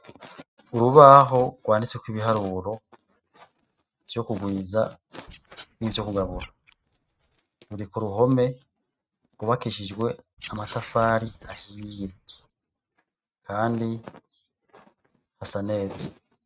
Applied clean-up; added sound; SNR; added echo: neural mask model RNNoise.